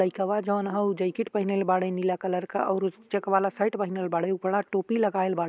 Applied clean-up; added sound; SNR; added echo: none; none; none; none.